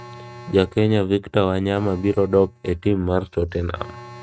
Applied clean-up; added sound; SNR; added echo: neural mask model RNNoise.